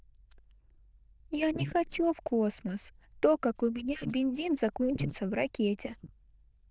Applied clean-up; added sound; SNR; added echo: neural diffusion model UNIVERSE++.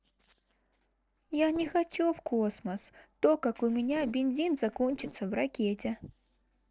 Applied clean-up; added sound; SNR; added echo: neural separator model SepFormer DNS4.